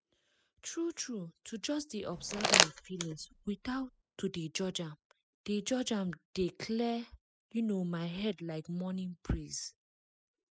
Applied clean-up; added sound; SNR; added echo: classical method spectral subtraction.